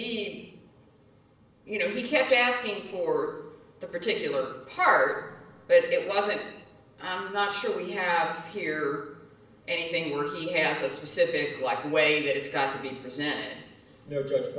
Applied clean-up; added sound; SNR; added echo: none; none; none; reverberation time 0.7 s.